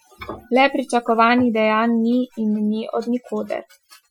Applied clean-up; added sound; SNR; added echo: classical method Wiener filter.